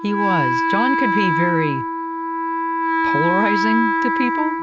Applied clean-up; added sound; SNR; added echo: none; Wind instrument, woodwind instrument; -3 dB; none.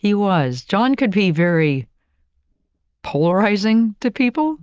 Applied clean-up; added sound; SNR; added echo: none; none; none; none.